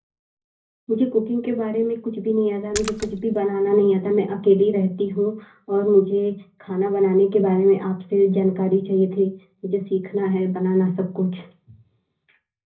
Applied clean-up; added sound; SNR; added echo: none; Splash, splatter; 12 dB; reverberation time 0.5 s.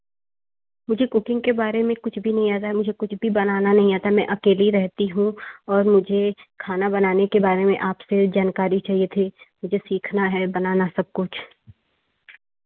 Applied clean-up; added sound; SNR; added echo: none; none; none; none.